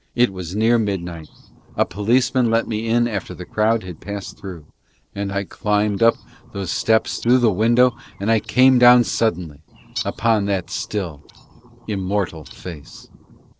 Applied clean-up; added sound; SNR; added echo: neural separator model SepFormer DNS4.